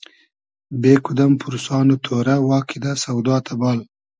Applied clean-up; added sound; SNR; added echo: none; none; none; none.